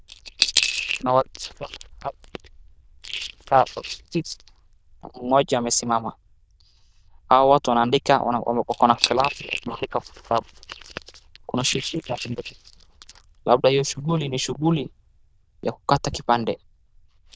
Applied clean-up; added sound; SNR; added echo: neural diffusion model UNIVERSE++.